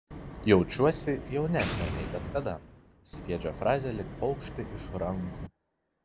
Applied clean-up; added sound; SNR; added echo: none; Wind + Boom; 8 dB; none.